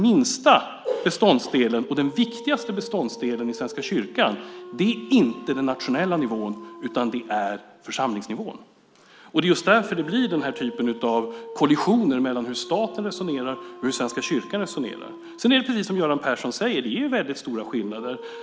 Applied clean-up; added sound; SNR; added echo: none; Dog; 17 dB; none.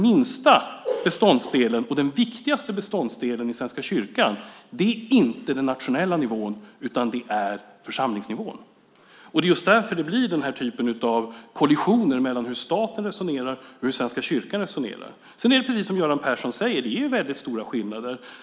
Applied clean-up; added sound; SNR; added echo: none; none; none; none.